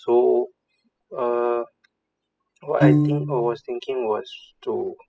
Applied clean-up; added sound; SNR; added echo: classical method spectral subtraction.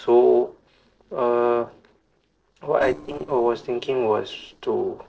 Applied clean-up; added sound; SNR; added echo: neural separator model SepFormer DNS4.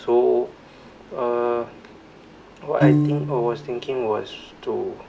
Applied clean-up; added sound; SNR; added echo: none; Piano; 3 dB; none.